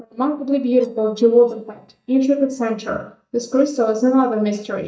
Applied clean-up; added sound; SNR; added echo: neural mask model DeepFilterNet 3.